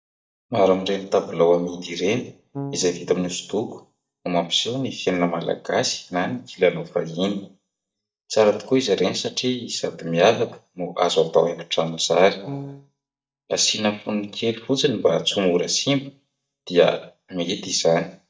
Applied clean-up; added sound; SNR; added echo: neural mask model DeepFilterNet 3.